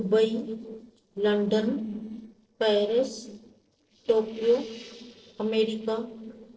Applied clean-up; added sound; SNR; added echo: neural separator model SepFormer DNS4.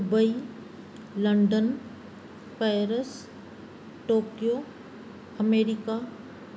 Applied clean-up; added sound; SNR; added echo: none; none; none; none.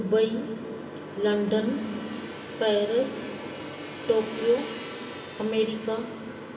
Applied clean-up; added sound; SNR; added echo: none; Gong; 12 dB; reverberation time 2.1 s.